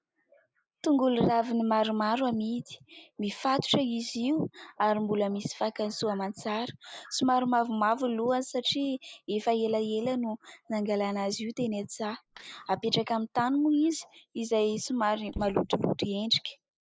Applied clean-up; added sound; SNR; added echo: neural mask model Resemble Enhance denoiser.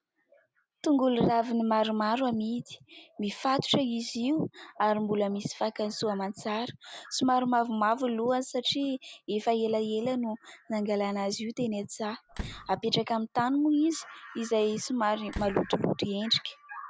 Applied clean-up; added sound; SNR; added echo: none; Slam; 11 dB; none.